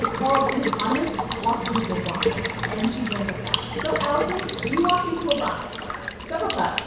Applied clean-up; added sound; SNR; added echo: none; Water tap, faucet / Water / Liquid; 1 dB; reverberation time 0.7 s.